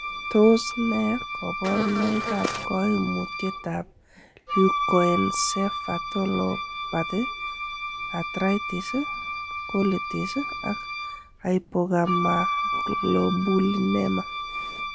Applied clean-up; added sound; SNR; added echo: none; Wind instrument, woodwind instrument + Buzz; 5 dB; none.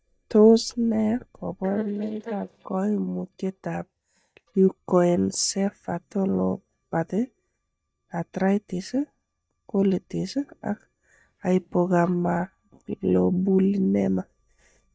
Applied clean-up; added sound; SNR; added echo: neural mask model DeepFilterNet 3.